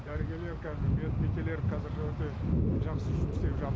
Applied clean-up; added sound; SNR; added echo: none; none; none; none.